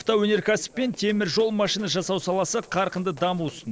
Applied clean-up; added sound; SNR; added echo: neural separator model SepFormer DNS4.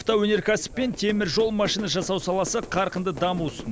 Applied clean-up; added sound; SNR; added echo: none; Wind + Fire / Fireworks; 15 dB; none.